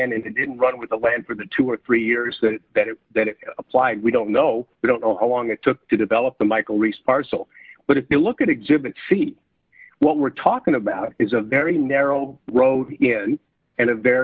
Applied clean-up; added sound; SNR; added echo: none; none; none; none.